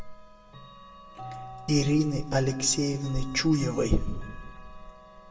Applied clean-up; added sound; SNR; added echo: none; Chime / Clock; 18 dB; reverberation time 0.9 s.